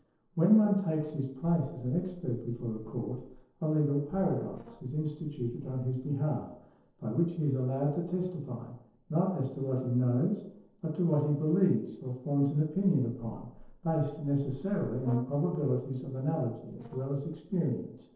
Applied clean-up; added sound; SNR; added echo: neural separator model SepFormer DNS4.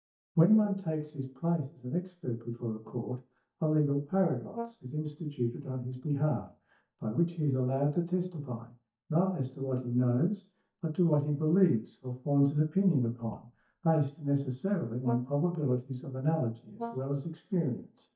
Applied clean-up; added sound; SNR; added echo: neural mask model DeepFilterNet 3.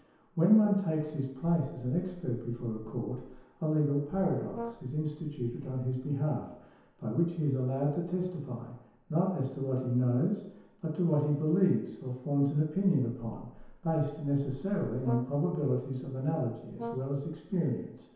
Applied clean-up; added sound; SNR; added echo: none; Brass instrument; 13 dB; reverberation time 1.0 s.